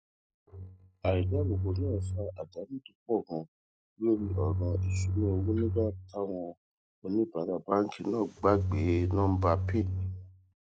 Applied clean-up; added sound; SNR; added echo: neural mask model RNNoise.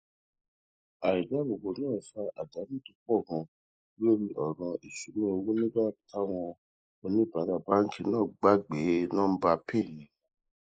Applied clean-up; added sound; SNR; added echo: neural mask model Resemble Enhance denoiser.